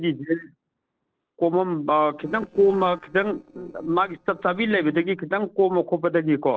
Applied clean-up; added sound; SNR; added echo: neural separator model SepFormer DNS4.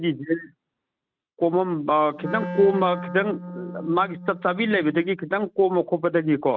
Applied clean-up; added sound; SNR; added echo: neural mask model RNNoise.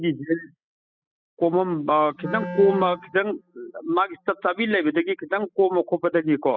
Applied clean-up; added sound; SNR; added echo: classical method spectral subtraction.